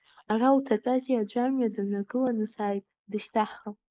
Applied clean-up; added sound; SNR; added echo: neural mask model Resemble Enhance denoiser.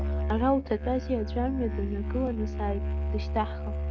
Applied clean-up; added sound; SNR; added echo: neural mask model RNNoise.